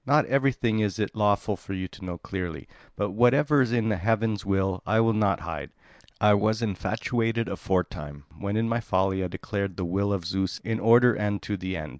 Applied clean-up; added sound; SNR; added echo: none; none; none; none.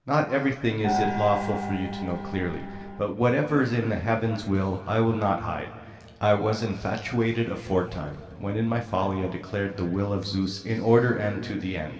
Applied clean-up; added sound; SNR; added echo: none; Gong; 4 dB; reverberation time 2.2 s.